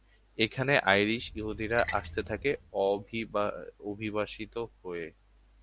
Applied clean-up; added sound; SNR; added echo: none; Splash, splatter; 12 dB; none.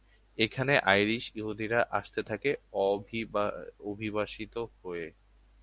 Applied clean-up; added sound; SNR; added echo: none; none; none; none.